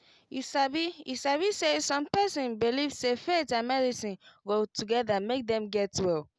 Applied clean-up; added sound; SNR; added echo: none; none; none; none.